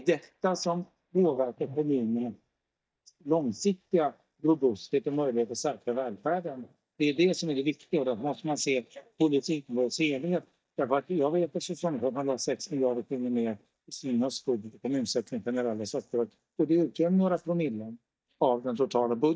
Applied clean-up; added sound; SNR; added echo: neural mask model DeepFilterNet 3.